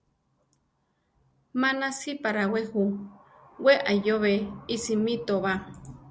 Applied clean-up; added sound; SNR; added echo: none; none; none; none.